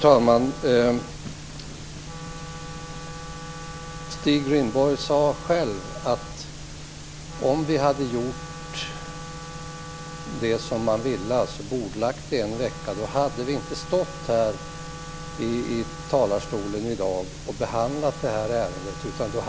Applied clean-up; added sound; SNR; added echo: none; Wind instrument, woodwind instrument; 15 dB; none.